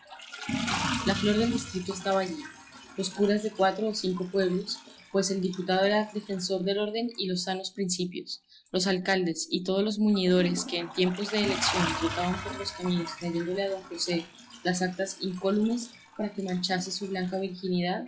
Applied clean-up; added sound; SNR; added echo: classical method log-MMSE.